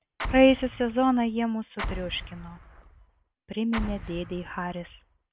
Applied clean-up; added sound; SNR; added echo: none; Explosion; 11 dB; none.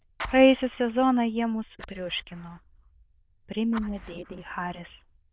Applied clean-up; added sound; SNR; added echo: neural diffusion model UNIVERSE++.